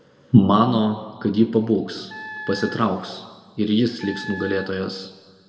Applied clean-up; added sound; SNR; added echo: none; Wind instrument, woodwind instrument; 14 dB; reverberation time 1.3 s.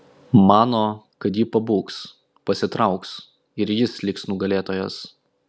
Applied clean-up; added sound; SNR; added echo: none; none; none; none.